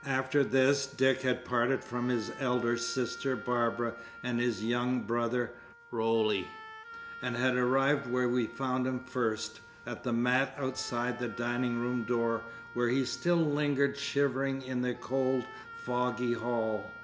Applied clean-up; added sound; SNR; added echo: none; Wind instrument, woodwind instrument; 16 dB; none.